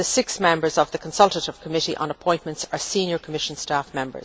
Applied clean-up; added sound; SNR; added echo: none; none; none; none.